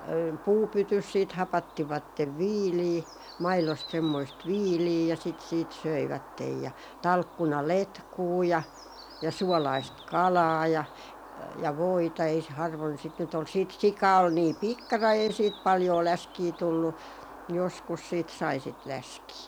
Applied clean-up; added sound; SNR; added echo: none; Bird; 18 dB; none.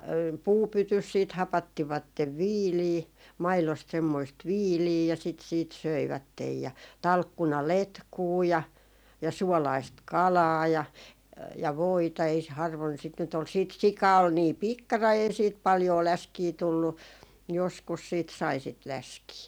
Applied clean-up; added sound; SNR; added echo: none; none; none; none.